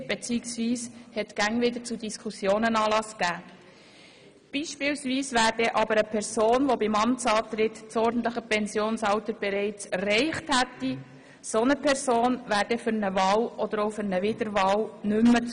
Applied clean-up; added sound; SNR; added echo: none; none; none; none.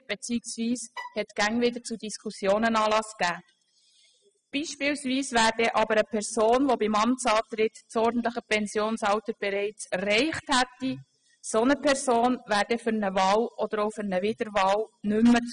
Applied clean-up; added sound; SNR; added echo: classical method spectral subtraction.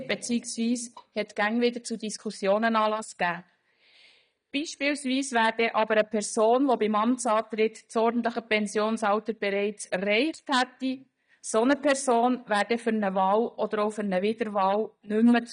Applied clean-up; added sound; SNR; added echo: neural mask model DeepFilterNet 3.